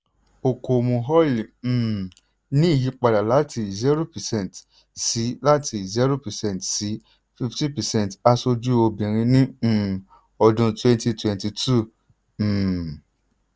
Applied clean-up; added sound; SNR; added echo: none; none; none; none.